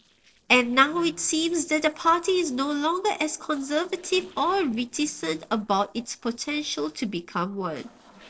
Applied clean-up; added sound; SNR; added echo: neural separator model SepFormer DNS4.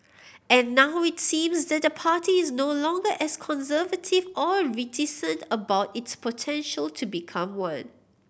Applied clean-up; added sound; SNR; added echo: none; none; none; none.